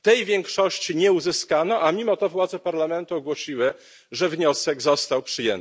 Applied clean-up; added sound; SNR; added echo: none; none; none; none.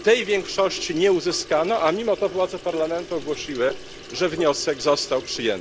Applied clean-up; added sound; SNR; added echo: none; Sink (filling or washing) / Water tap, faucet; 15 dB; none.